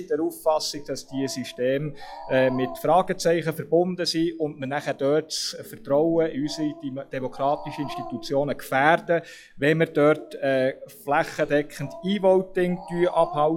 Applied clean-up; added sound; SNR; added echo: classical method log-MMSE.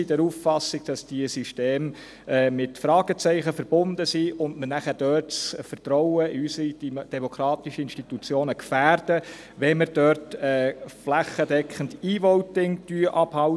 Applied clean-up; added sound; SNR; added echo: none; none; none; none.